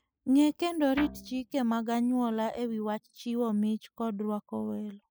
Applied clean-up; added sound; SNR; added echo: classical method spectral subtraction.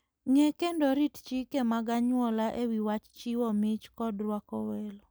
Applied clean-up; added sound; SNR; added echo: none; none; none; none.